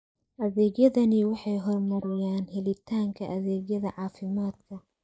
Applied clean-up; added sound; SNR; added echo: neural mask model Resemble Enhance denoiser.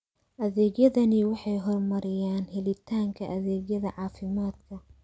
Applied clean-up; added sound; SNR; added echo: none; none; none; none.